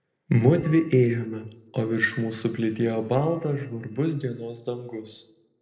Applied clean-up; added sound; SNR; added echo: neural separator model SepFormer DNS4.